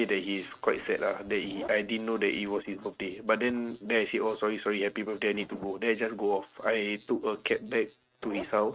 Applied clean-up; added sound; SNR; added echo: neural mask model RNNoise.